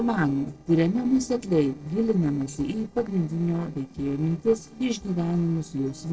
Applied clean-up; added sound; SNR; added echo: neural separator model SepFormer DNS4.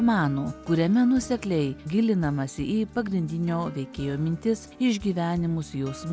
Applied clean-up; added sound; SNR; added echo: none; none; none; none.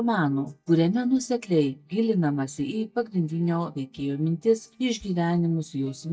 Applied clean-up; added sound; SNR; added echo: neural mask model DeepFilterNet 3.